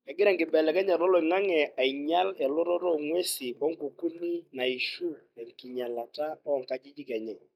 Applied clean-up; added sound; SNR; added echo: neural mask model DeepFilterNet 3.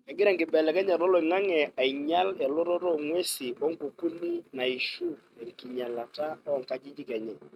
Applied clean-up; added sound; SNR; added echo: neural mask model RNNoise.